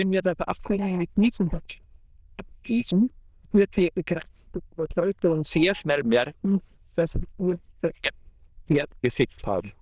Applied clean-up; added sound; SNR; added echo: neural diffusion model UNIVERSE++.